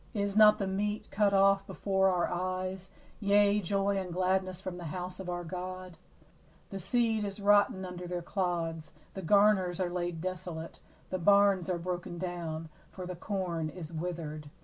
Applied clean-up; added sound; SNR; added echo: none; none; none; none.